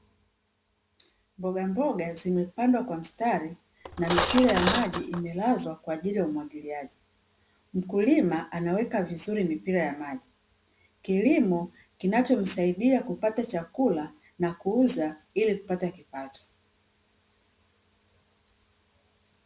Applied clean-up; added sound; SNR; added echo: none; Cutlery, silverware; 1 dB; none.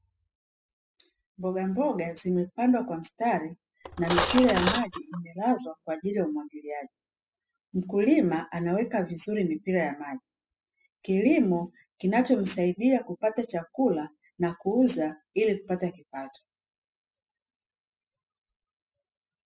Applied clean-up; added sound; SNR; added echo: classical method spectral subtraction.